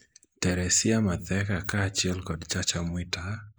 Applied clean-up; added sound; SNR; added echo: neural mask model Resemble Enhance denoiser.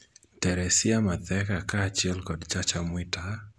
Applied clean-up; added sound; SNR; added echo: none; none; none; none.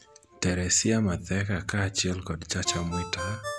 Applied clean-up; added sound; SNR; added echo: none; Ringtone; 13 dB; none.